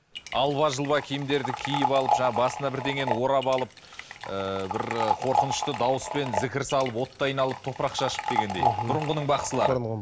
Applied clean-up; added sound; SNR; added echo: none; Liquid; 4 dB; none.